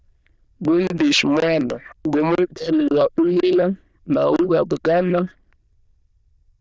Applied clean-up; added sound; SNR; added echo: neural diffusion model UNIVERSE++.